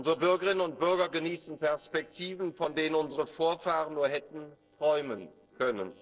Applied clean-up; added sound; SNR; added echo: neural separator model SepFormer DNS4.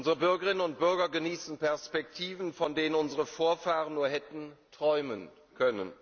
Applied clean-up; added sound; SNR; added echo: none; none; none; none.